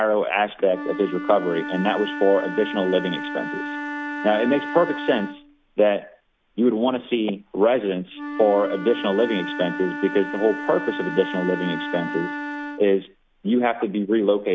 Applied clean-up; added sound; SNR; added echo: none; Wind instrument, woodwind instrument; 9 dB; none.